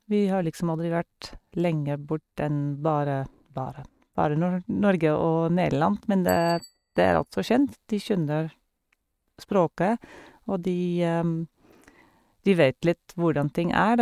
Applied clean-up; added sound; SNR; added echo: neural mask model RNNoise.